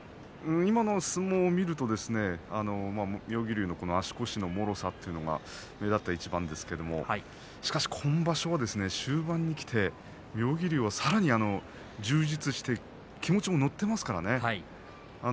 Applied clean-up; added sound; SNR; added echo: none; none; none; none.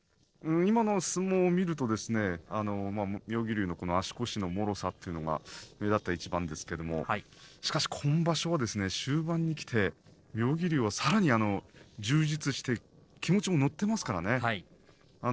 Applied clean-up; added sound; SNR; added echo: neural separator model SepFormer DNS4.